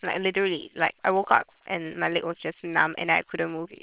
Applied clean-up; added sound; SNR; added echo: neural separator model SepFormer WHAM!.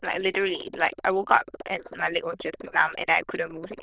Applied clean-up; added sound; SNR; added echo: neural diffusion model UNIVERSE++.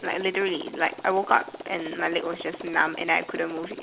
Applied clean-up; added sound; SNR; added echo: none; Motorcycle; 13 dB; none.